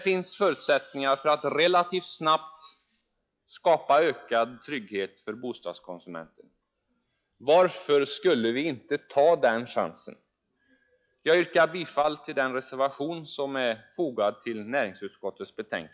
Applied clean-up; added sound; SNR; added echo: classical method log-MMSE.